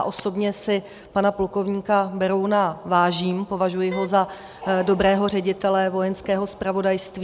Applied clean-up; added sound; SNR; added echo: none; Wind instrument, woodwind instrument; 15 dB; none.